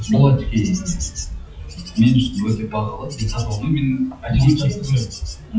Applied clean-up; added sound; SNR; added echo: classical method WPE with log-MMSE.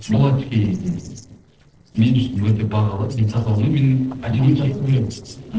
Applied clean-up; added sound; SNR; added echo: neural separator model SepFormer DNS4.